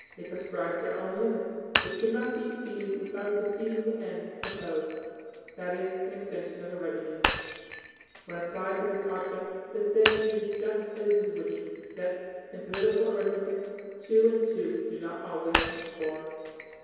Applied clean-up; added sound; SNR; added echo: none; Shatter; 5 dB; reverberation time 2.2 s.